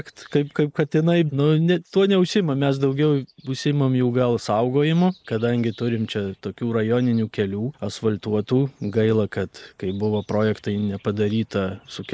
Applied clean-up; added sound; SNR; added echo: neural mask model Resemble Enhance denoiser.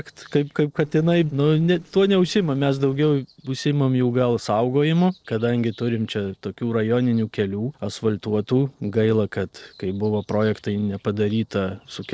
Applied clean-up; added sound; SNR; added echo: neural separator model SepFormer DNS4.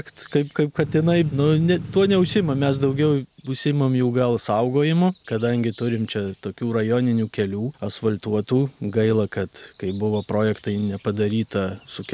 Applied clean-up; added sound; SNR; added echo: none; Engine / Truck / Car; 11 dB; none.